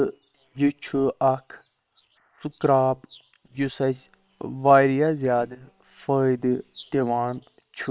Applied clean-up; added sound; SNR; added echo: neural separator model SepFormer WHAM!.